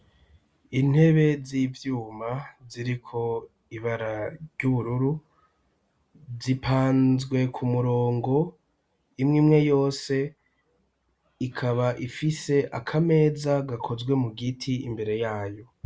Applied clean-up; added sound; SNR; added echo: none; none; none; none.